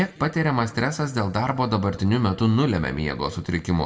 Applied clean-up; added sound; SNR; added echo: none; none; none; reverberation time 0.9 s.